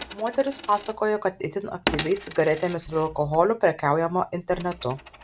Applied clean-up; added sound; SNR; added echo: none; Coin (dropping); 13 dB; none.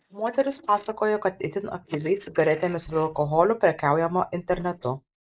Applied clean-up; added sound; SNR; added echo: neural mask model Resemble Enhance denoiser.